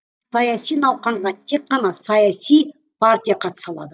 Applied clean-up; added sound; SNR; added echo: neural mask model DeepFilterNet 3.